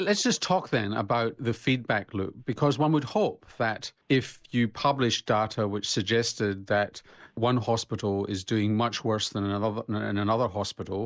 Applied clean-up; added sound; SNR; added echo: none; none; none; none.